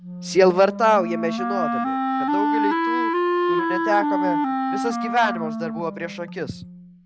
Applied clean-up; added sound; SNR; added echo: none; Wind instrument, woodwind instrument; 0 dB; none.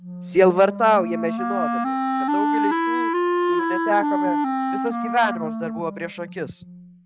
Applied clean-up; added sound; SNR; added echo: neural mask model RNNoise.